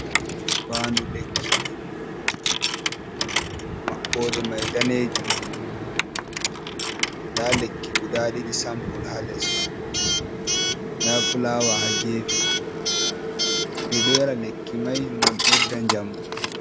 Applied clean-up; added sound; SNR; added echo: none; Coin (dropping) / Alarm; -4 dB; none.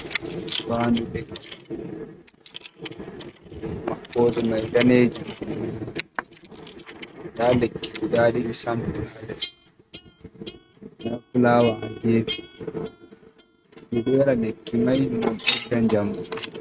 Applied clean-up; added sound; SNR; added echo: neural mask model RNNoise.